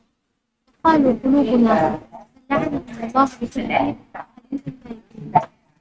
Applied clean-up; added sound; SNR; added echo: neural mask model RNNoise.